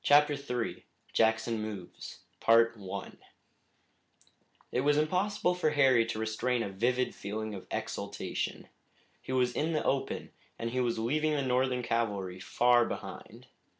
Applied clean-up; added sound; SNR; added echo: none; none; none; none.